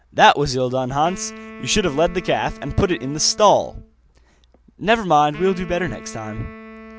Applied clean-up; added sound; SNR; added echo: none; Wind instrument, woodwind instrument + Burping, eructation; 18 dB; none.